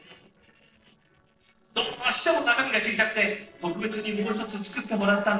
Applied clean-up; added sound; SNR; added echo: neural separator model SepFormer DNS4.